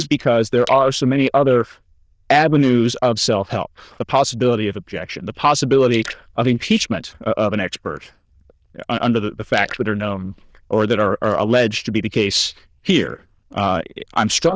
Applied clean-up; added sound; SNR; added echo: neural diffusion model UNIVERSE++.